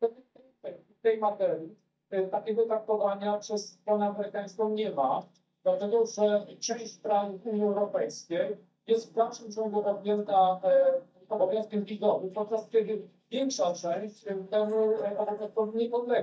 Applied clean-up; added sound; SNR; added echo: neural mask model DeepFilterNet 3.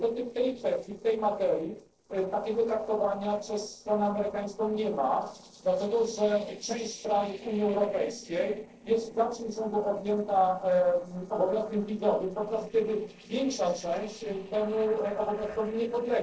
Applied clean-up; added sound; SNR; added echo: neural separator model SepFormer DNS4.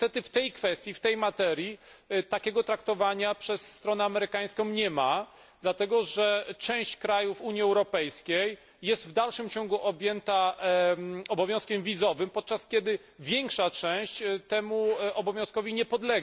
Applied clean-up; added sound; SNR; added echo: none; none; none; none.